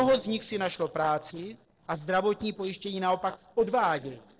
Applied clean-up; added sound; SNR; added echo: neural separator model SepFormer DNS4.